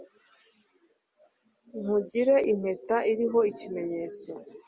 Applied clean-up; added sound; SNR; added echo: none; none; none; none.